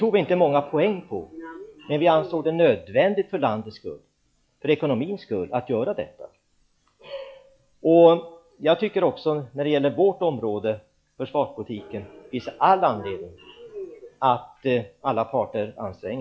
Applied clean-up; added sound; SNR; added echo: classical method log-MMSE.